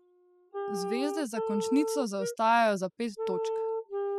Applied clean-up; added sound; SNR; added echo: classical method spectral subtraction.